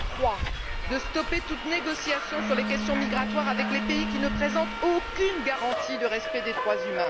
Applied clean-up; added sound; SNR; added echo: none; Wind instrument, woodwind instrument + Subway, metro, underground; 1 dB; none.